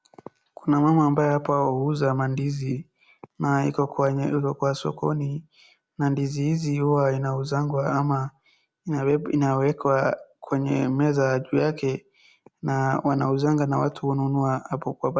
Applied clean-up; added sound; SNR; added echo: none; none; none; none.